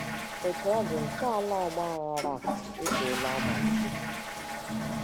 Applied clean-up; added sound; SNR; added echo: none; Toilet flush / Water; -1 dB; none.